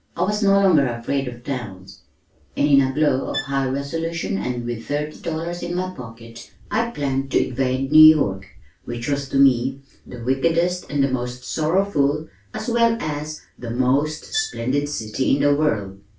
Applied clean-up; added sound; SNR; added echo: none; Bowed string instrument; 13 dB; reverberation time 0.2 s.